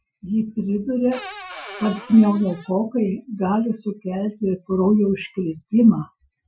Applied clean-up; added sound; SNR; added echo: classical method Wiener filter.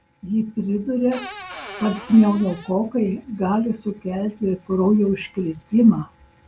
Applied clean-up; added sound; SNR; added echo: none; Cupboard open or close / Door; 13 dB; none.